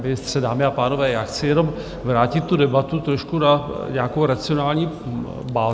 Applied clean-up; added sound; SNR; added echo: none; none; none; none.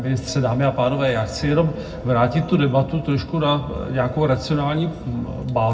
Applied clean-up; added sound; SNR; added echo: none; none; none; reverberation time 0.3 s.